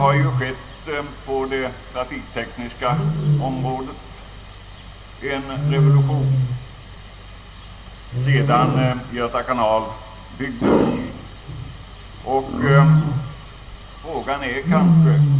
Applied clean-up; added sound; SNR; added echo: none; Wild animals; -4 dB; reverberation time 0.5 s.